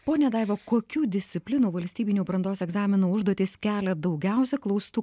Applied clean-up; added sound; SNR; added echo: none; none; none; none.